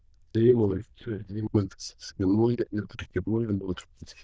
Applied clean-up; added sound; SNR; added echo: neural diffusion model UNIVERSE++.